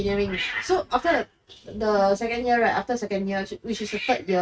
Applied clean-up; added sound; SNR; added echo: neural mask model RNNoise.